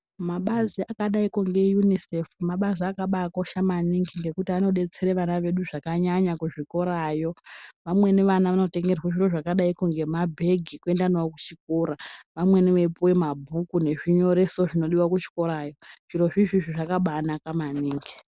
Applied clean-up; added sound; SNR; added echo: none; none; none; none.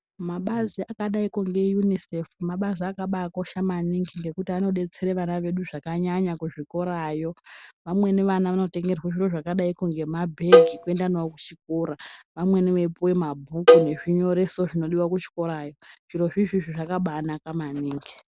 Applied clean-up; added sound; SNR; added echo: none; Cowbell; -4 dB; none.